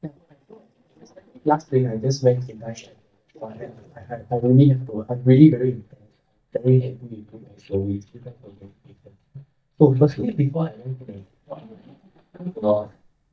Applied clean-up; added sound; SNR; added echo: neural mask model DeepFilterNet 3.